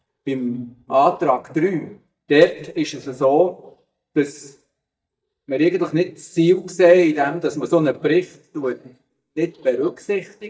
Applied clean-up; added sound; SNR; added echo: neural mask model DeepFilterNet 3.